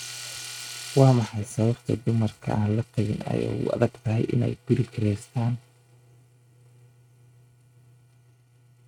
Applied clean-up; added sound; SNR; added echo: neural mask model RNNoise.